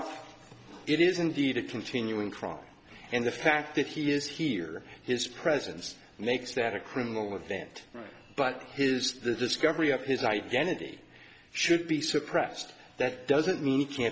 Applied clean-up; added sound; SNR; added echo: none; none; none; none.